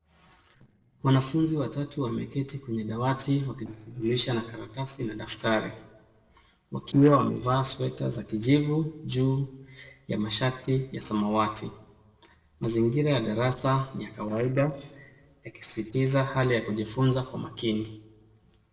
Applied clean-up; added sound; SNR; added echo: neural separator model SepFormer DNS4.